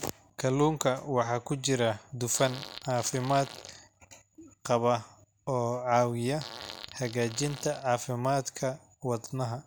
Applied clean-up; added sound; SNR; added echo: none; Fart; 15 dB; none.